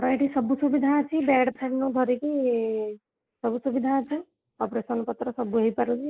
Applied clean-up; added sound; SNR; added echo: neural mask model Resemble Enhance denoiser.